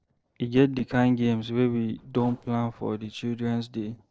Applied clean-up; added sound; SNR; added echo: neural separator model SepFormer DNS4.